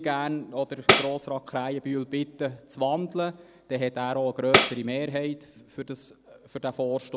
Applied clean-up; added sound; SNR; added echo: none; Tambourine; -2 dB; none.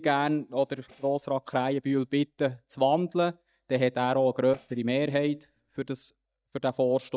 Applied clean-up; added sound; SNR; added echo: neural mask model DeepFilterNet 3.